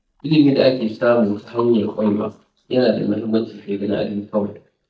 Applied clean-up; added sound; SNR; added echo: neural mask model DeepFilterNet 3.